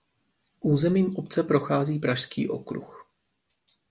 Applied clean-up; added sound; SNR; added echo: none; none; none; none.